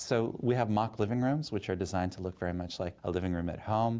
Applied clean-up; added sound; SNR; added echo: none; none; none; none.